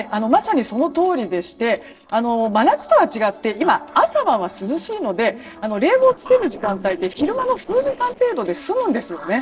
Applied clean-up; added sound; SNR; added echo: neural separator model SepFormer DNS4.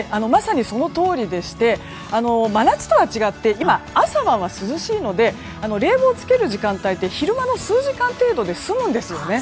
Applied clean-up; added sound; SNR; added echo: none; none; none; none.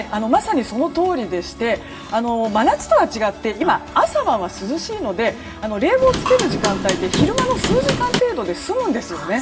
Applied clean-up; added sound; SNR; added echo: none; Hammer / Wood; 2 dB; reverberation time 1.5 s.